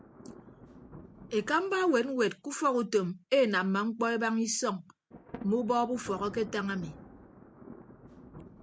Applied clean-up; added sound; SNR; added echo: none; Thunder; 19 dB; none.